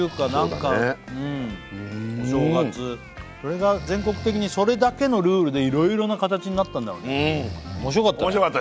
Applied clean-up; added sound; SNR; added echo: none; Breathing; 17 dB; none.